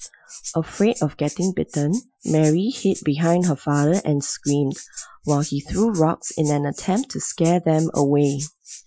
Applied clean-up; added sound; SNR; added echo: classical method Wiener filter.